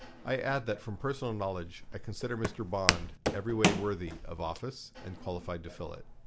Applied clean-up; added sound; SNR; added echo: none; Walk, footsteps; 1 dB; none.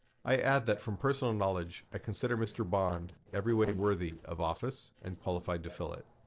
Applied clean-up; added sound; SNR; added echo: neural separator model SepFormer DNS4.